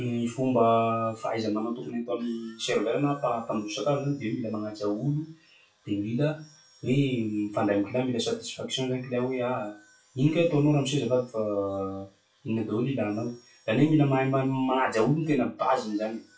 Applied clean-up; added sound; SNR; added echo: classical method WPE with log-MMSE.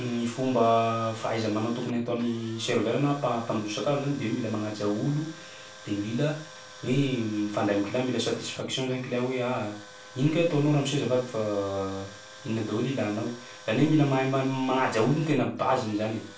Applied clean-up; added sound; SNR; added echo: none; Tools; 19 dB; reverberation time 0.3 s.